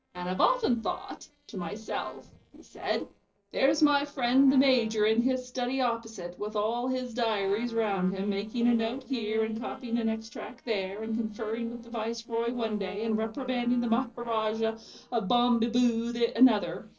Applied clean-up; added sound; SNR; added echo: neural separator model SepFormer DNS4.